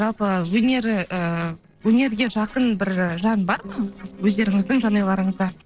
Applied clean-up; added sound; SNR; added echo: neural separator model SepFormer DNS4.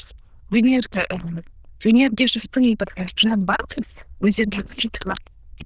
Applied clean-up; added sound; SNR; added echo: neural diffusion model UNIVERSE++.